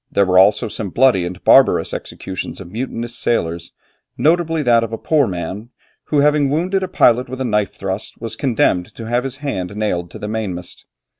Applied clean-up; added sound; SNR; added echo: none; none; none; none.